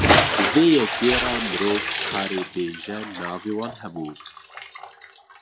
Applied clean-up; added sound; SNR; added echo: none; Bathtub (filling or washing) / Splash, splatter; -1 dB; none.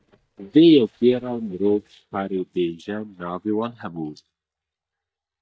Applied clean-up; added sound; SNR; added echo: neural mask model DeepFilterNet 3.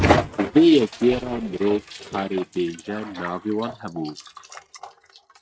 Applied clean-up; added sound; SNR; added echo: neural mask model RNNoise.